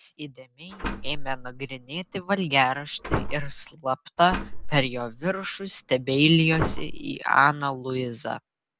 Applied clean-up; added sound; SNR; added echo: none; Slam; 5 dB; none.